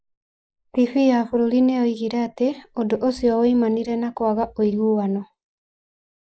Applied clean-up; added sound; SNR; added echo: neural mask model Resemble Enhance denoiser.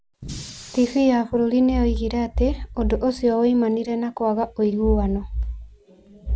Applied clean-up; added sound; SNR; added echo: none; Fire; 17 dB; none.